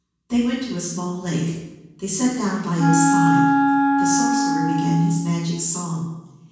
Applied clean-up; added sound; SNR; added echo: none; Wind instrument, woodwind instrument; -3 dB; reverberation time 1.2 s.